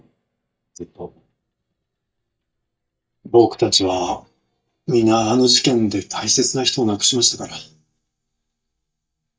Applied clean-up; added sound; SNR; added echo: neural mask model DeepFilterNet 3.